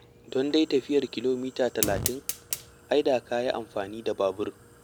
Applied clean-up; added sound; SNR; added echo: none; Fire; 10 dB; none.